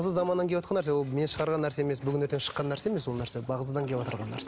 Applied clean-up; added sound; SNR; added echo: none; Toilet flush; 19 dB; none.